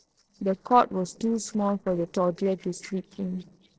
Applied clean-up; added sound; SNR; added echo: neural separator model SepFormer DNS4.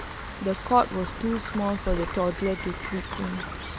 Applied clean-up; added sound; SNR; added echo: none; Rain; 6 dB; none.